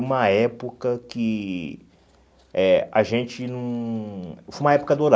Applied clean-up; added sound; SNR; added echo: none; none; none; none.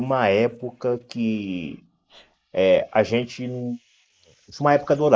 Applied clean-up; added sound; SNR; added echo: neural mask model Resemble Enhance denoiser.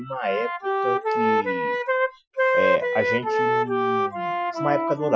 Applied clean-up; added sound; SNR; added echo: classical method Wiener filter.